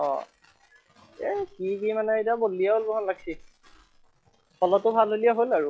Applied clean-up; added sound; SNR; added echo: classical method log-MMSE.